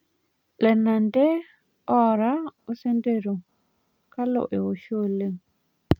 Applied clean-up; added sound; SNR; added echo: none; none; none; none.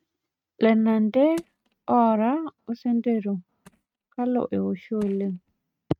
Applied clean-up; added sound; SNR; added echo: neural mask model RNNoise.